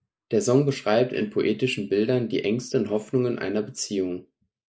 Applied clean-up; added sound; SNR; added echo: neural mask model Resemble Enhance denoiser.